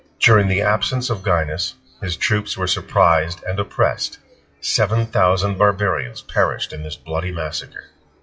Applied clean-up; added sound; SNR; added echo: classical method WPE with log-MMSE.